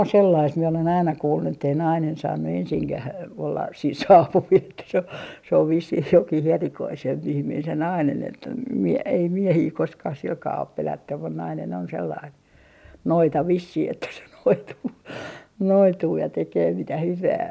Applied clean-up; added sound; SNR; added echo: none; none; none; none.